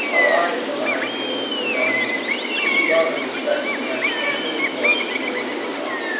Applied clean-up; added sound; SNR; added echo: none; Gull, seagull; -4 dB; reverberation time 0.7 s.